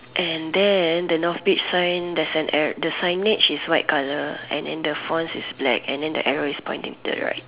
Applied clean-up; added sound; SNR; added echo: none; none; none; none.